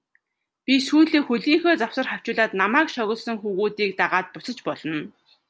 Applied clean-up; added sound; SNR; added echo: none; none; none; none.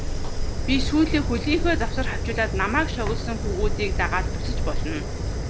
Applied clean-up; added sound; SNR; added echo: none; Fire; -2 dB; none.